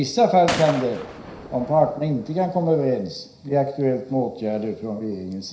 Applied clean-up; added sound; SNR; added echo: none; Gunshot, gunfire; 12 dB; reverberation time 0.5 s.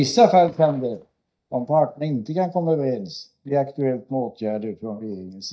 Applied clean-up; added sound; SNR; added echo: neural mask model DeepFilterNet 3.